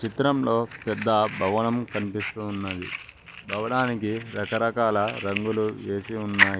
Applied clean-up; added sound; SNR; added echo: none; Fire; 7 dB; none.